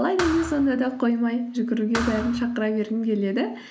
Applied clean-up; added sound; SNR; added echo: none; Thump, thud; 11 dB; none.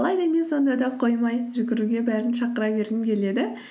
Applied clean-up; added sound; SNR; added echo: none; none; none; none.